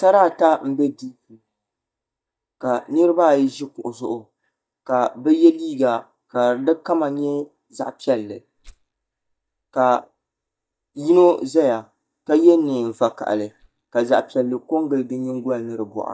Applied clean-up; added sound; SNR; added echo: neural mask model DeepFilterNet 3.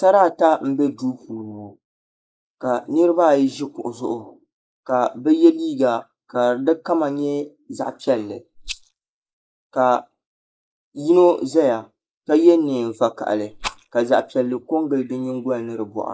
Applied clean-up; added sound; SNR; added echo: neural mask model Resemble Enhance denoiser.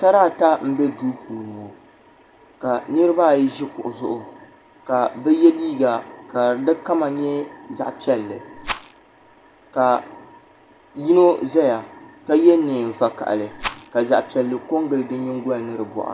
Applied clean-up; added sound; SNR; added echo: none; Rattle; 12 dB; none.